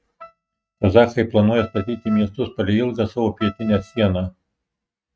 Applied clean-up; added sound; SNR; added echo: neural mask model RNNoise.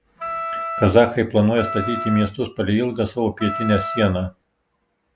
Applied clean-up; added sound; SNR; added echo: none; Wind instrument, woodwind instrument; 8 dB; none.